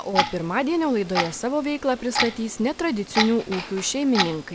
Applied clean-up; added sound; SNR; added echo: none; Clock; 5 dB; none.